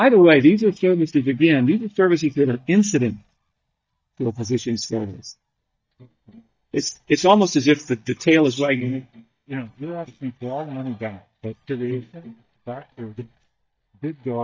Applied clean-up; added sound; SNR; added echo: neural mask model DeepFilterNet 3.